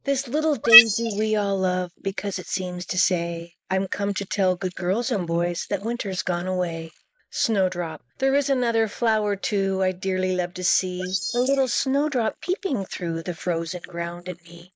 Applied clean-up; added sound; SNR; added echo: neural mask model Resemble Enhance denoiser.